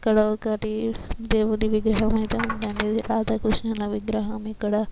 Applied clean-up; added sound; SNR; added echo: none; Coin (dropping); 10 dB; none.